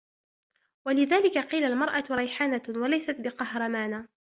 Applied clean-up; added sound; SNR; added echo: none; none; none; none.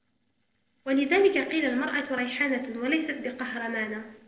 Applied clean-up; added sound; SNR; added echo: neural separator model SepFormer DNS4.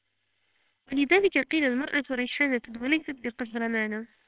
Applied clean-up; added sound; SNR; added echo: neural separator model SepFormer WHAMR!.